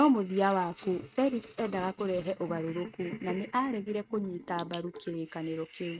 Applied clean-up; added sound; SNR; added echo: neural mask model RNNoise.